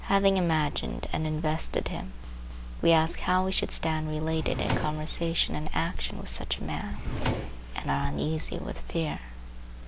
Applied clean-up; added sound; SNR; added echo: none; Drawer open or close; 7 dB; none.